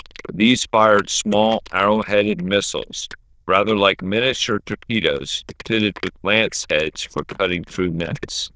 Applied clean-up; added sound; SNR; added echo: neural diffusion model UNIVERSE++.